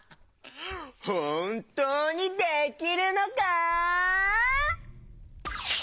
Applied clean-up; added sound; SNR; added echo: none; Engine starting / Motor vehicle (road); 17 dB; none.